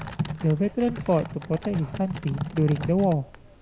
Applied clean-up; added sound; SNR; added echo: none; Typing; 9 dB; none.